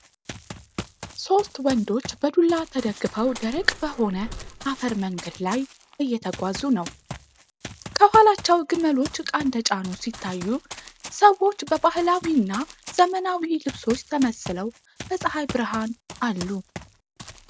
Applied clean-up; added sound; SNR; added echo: none; Breathing + Run; 16 dB; none.